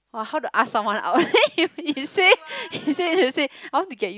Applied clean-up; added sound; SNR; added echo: none; none; none; none.